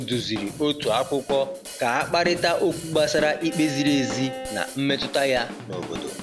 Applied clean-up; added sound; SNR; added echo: none; Bowed string instrument + Drum / Drum kit; 10 dB; none.